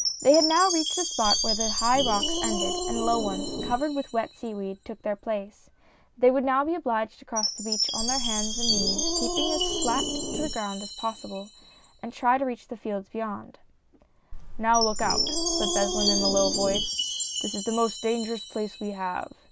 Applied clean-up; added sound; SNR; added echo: none; Chime + Growling; 2 dB; none.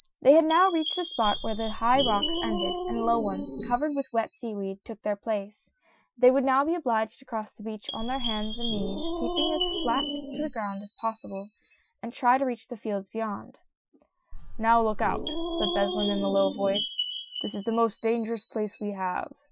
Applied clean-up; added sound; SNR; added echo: classical method Wiener filter.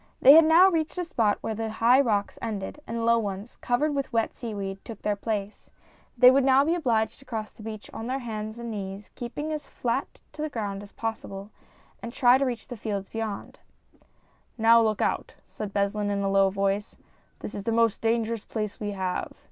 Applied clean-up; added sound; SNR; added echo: none; none; none; none.